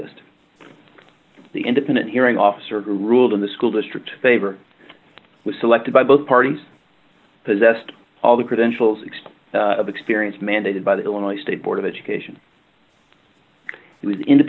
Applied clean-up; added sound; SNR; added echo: none; none; none; none.